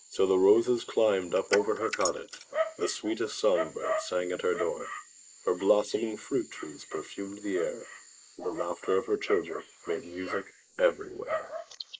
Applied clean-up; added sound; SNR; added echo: neural mask model Resemble Enhance denoiser.